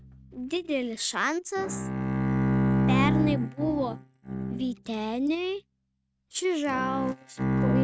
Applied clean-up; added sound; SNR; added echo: neural mask model RNNoise.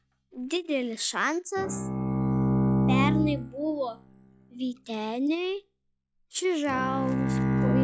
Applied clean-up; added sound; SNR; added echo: classical method log-MMSE.